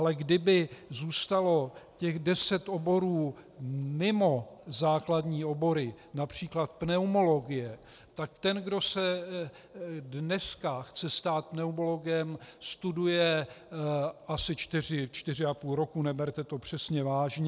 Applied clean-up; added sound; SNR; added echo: none; none; none; none.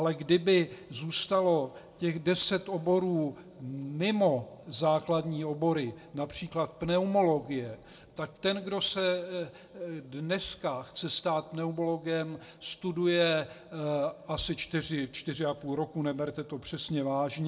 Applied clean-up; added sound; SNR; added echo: none; none; none; reverberation time 0.9 s.